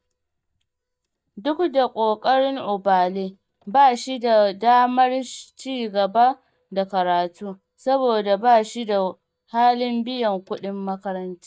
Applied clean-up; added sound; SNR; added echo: neural mask model DeepFilterNet 3.